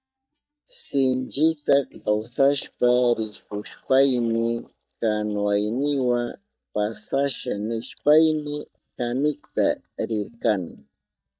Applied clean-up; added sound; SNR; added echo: neural mask model DeepFilterNet 3.